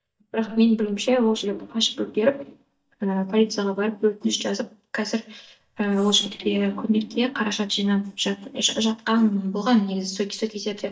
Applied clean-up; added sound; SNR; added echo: neural mask model DeepFilterNet 3.